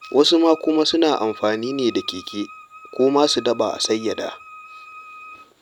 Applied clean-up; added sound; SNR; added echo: none; Wind instrument, woodwind instrument; 20 dB; none.